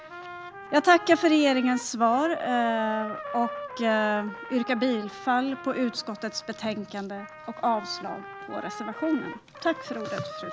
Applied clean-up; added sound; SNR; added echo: none; Trumpet; 12 dB; none.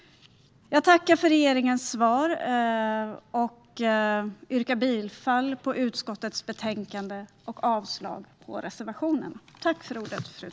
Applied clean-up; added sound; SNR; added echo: none; none; none; none.